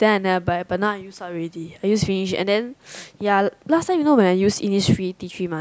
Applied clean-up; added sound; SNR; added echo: none; none; none; none.